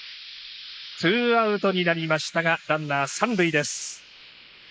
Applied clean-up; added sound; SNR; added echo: neural mask model Resemble Enhance denoiser.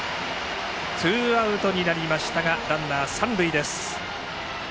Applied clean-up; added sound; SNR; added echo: none; Subway, metro, underground; 15 dB; none.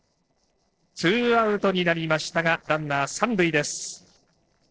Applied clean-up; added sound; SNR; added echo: neural separator model SepFormer DNS4.